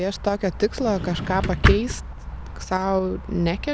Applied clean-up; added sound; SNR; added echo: none; Drawer open or close; 1 dB; none.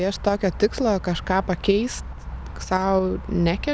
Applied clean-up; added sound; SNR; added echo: none; none; none; none.